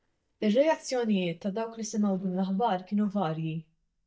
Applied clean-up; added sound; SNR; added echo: neural mask model DeepFilterNet 3.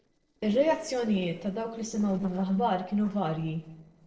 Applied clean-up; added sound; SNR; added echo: neural separator model SepFormer DNS4.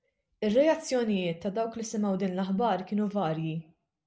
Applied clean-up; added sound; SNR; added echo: none; none; none; none.